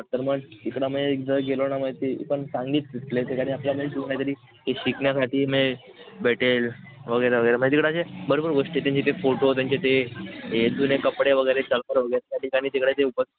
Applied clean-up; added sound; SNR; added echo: none; none; none; none.